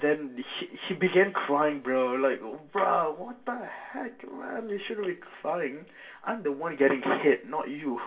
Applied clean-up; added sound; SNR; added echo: none; none; none; reverberation time 0.2 s.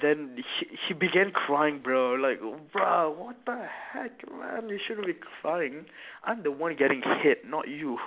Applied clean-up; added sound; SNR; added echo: none; none; none; none.